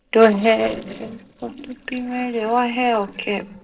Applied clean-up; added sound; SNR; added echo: neural separator model SepFormer DNS4.